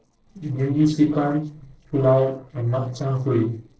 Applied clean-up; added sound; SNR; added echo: neural separator model SepFormer DNS4.